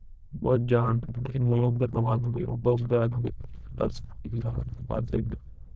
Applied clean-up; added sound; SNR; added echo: neural diffusion model UNIVERSE++.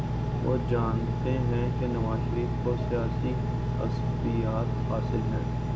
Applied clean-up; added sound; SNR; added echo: none; Engine; -5 dB; none.